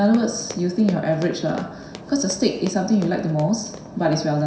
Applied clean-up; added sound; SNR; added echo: none; Run; 19 dB; reverberation time 0.7 s.